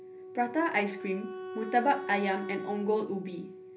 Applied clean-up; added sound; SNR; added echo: none; Wind instrument, woodwind instrument; 10 dB; reverberation time 0.3 s.